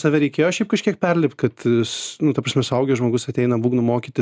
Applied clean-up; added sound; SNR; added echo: none; none; none; none.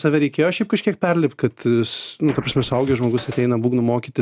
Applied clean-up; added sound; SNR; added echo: none; Scratching (performance technique); 16 dB; none.